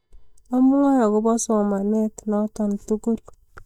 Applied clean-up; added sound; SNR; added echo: neural mask model DeepFilterNet 3.